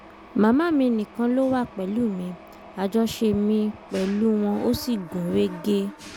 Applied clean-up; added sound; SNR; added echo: none; Mechanisms; 19 dB; none.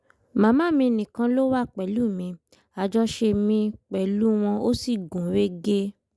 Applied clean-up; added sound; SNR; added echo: none; none; none; none.